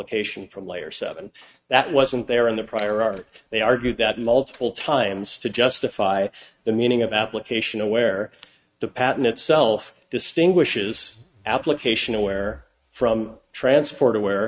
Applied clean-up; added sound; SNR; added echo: neural mask model RNNoise.